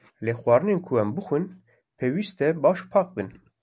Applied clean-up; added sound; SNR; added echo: none; none; none; none.